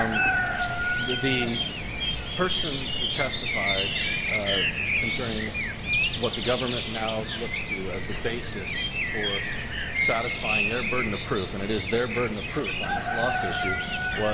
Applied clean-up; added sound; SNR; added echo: none; Bird vocalization, bird call, bird song; -5 dB; none.